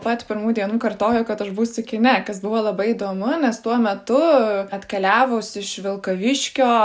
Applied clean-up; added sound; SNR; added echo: none; none; none; none.